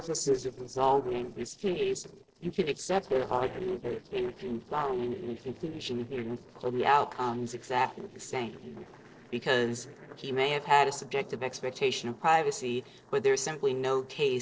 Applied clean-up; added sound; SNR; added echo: neural separator model SepFormer DNS4.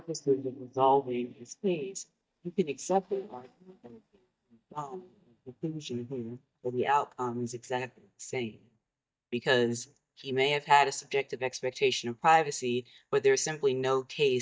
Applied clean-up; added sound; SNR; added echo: neural mask model DeepFilterNet 3.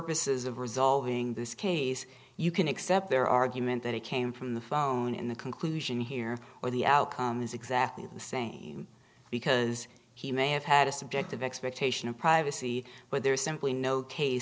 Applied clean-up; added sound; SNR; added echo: none; none; none; none.